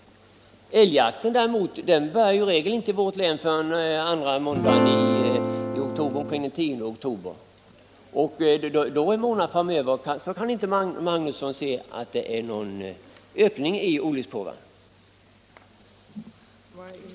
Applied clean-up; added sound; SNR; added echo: none; Acoustic guitar / Strum; -2 dB; none.